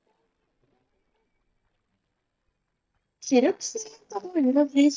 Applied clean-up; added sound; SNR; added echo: neural mask model DeepFilterNet 3.